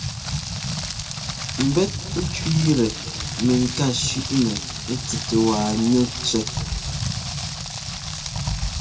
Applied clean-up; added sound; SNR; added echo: none; Rain; 4 dB; reverberation time 1.7 s.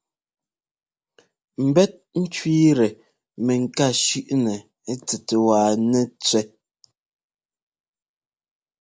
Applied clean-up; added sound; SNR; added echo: none; none; none; none.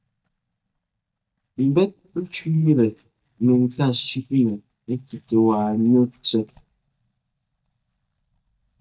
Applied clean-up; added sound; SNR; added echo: neural mask model DeepFilterNet 3.